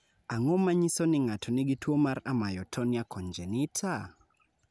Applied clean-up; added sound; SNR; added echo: none; none; none; none.